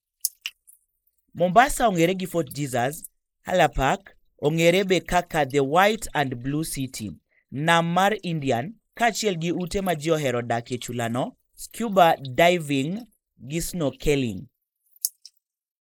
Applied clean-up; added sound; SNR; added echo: neural mask model Resemble Enhance denoiser.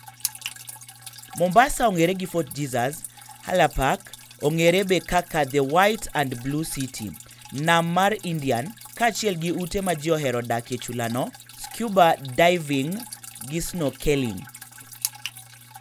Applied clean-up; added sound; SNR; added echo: none; Drip; 18 dB; none.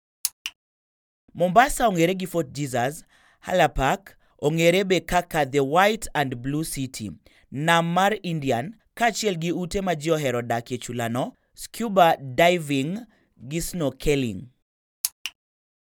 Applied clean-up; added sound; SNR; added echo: none; none; none; none.